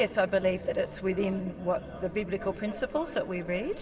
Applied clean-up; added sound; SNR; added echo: none; Engine starting / Accelerating, revving, vroom / Motor vehicle (road); 20 dB; reverberation time 2.9 s.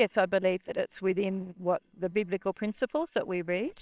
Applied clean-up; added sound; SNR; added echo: neural separator model SepFormer WHAMR!.